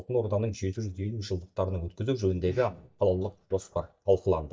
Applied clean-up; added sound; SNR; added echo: neural mask model DeepFilterNet 3.